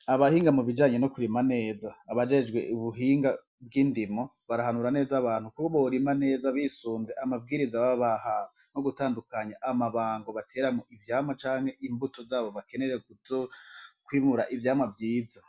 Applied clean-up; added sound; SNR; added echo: none; none; none; none.